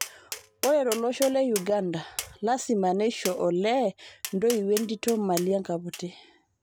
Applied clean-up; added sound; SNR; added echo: none; Tap; 13 dB; none.